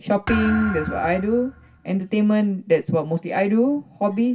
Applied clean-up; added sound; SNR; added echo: none; Thump, thud; 11 dB; reverberation time 0.2 s.